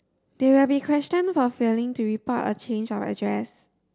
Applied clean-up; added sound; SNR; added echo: none; none; none; none.